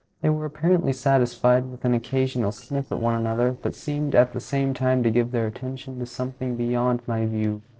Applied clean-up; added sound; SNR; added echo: neural separator model SepFormer DNS4.